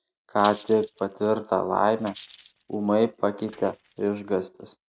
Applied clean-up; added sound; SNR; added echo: neural mask model RNNoise.